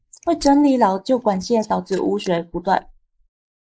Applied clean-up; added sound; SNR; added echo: neural mask model Resemble Enhance denoiser.